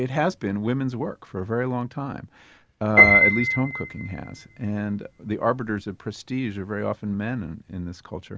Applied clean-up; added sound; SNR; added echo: none; Piano; 0 dB; none.